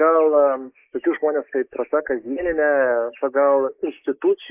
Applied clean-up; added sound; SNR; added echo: neural mask model Resemble Enhance denoiser.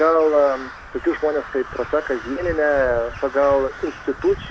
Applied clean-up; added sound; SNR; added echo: none; Crow; 14 dB; none.